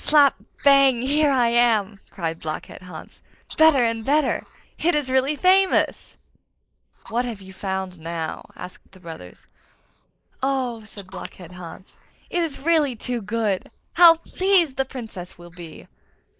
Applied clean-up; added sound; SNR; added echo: neural mask model Resemble Enhance denoiser.